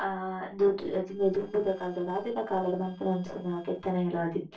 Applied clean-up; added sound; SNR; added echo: neural separator model SepFormer DNS4.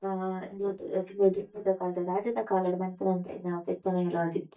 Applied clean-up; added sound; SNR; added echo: neural mask model DeepFilterNet 3.